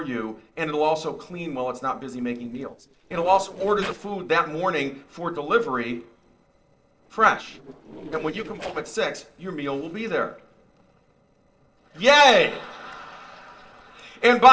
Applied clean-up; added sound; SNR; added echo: neural separator model SepFormer DNS4.